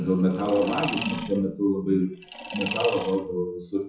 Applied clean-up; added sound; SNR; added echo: classical method WPE with log-MMSE.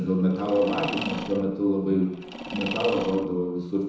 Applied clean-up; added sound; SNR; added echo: none; Mechanisms; 10 dB; reverberation time 1.0 s.